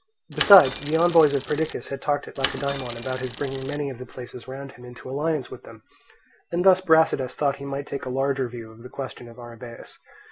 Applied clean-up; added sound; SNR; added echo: none; Mechanisms / Bicycle; 10 dB; none.